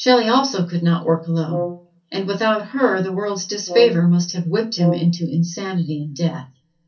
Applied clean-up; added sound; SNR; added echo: none; Brass instrument; 10 dB; reverberation time 0.3 s.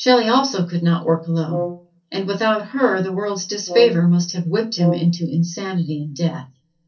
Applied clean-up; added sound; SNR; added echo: neural separator model SepFormer DNS4.